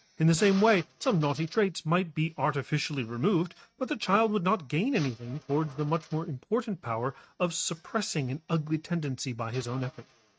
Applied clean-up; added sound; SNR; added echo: neural mask model RNNoise.